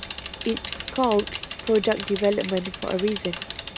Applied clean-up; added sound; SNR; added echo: none; Bicycle; 9 dB; none.